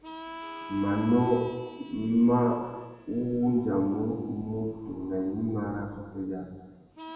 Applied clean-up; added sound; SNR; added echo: none; Harmonica; 18 dB; reverberation time 1.1 s.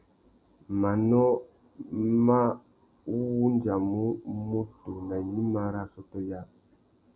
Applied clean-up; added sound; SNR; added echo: none; none; none; none.